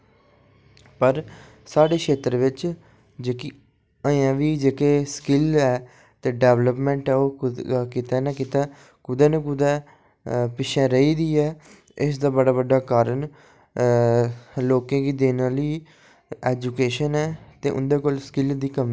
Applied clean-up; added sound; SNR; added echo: none; none; none; none.